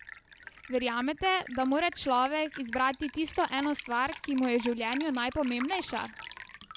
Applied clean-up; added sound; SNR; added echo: none; Liquid; 15 dB; none.